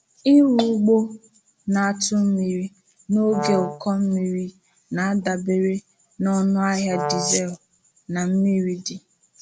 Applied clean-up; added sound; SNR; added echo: none; Brass instrument; 8 dB; none.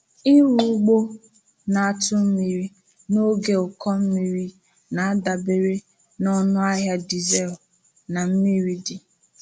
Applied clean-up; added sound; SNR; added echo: none; none; none; none.